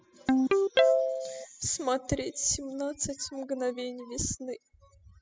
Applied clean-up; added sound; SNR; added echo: classical method spectral subtraction.